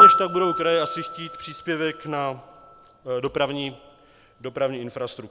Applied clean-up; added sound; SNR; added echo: none; Piano; -3 dB; none.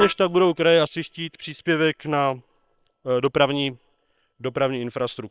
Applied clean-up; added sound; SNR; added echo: neural separator model SepFormer WHAM!.